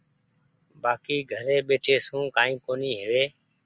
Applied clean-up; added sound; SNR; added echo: none; none; none; none.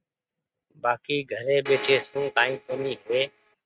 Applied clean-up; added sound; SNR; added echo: neural mask model RNNoise.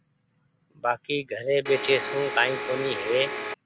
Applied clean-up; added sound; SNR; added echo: none; Domestic sounds, home sounds; 5 dB; none.